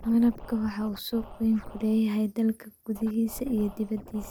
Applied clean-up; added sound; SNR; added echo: none; Scratching (performance technique); 18 dB; none.